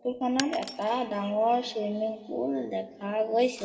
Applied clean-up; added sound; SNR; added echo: none; Shatter; 13 dB; reverberation time 2.6 s.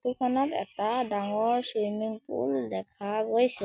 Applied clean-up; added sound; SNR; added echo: none; none; none; none.